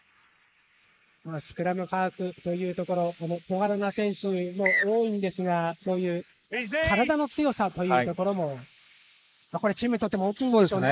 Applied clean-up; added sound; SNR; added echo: neural mask model Resemble Enhance denoiser.